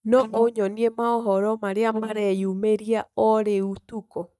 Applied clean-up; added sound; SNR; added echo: neural mask model DeepFilterNet 3.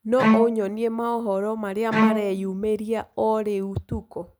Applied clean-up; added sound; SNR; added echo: none; Bowed string instrument; 1 dB; none.